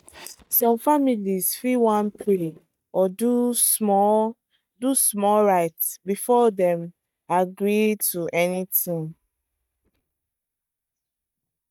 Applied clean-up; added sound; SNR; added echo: neural mask model DeepFilterNet 3.